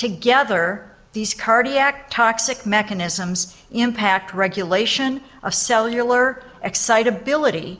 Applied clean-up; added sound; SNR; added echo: none; none; none; none.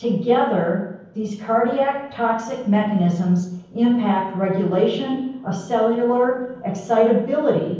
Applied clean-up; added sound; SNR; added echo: none; none; none; reverberation time 0.9 s.